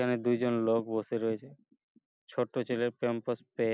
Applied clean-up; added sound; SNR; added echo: none; none; none; none.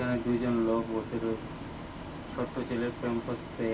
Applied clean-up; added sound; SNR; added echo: none; Bus; 9 dB; reverberation time 0.2 s.